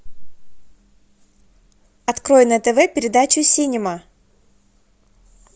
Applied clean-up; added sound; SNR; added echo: none; none; none; none.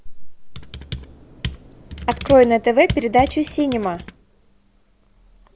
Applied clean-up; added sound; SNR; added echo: none; Computer keyboard; 11 dB; none.